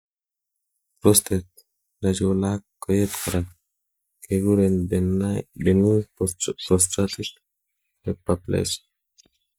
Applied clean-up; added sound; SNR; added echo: neural mask model DeepFilterNet 3.